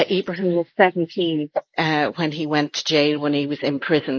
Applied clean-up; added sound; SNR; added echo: neural mask model Resemble Enhance denoiser.